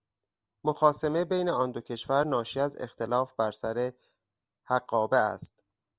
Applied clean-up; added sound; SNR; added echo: none; none; none; none.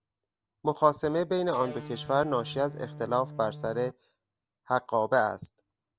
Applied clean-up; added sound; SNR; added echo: none; Electric guitar; 13 dB; none.